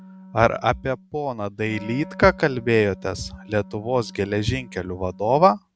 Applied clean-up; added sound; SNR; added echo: none; Wind instrument, woodwind instrument; 20 dB; none.